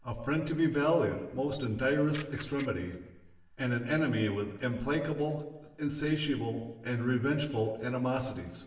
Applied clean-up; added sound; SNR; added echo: none; Camera; 12 dB; reverberation time 1.0 s.